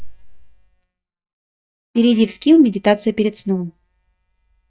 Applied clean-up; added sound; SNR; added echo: neural mask model DeepFilterNet 3.